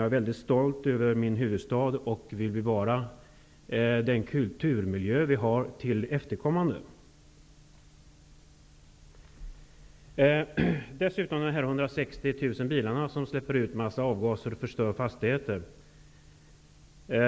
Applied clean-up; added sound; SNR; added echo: none; none; none; none.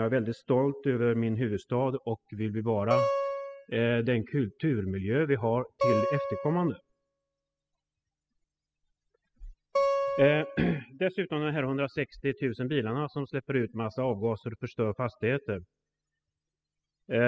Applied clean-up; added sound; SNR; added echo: classical method spectral subtraction.